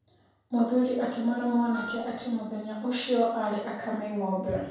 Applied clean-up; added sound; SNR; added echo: none; Wind instrument, woodwind instrument; 11 dB; reverberation time 0.7 s.